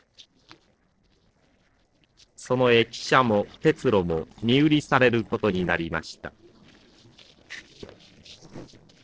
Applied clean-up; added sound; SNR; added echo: neural separator model SepFormer DNS4.